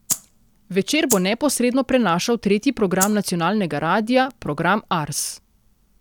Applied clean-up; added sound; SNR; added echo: none; Rattle (instrument); 6 dB; none.